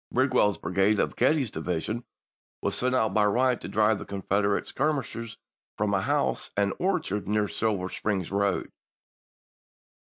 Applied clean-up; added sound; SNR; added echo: none; none; none; none.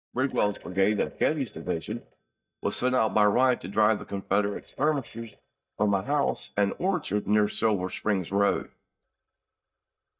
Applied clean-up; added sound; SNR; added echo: neural mask model DeepFilterNet 3.